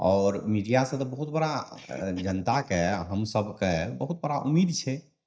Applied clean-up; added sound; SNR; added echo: neural mask model DeepFilterNet 3.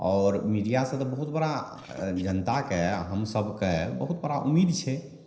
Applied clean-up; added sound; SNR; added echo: neural separator model SepFormer DNS4.